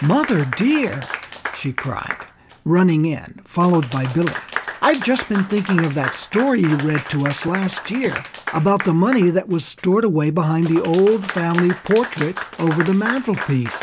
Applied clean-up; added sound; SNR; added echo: none; Applause / Clapping; 11 dB; none.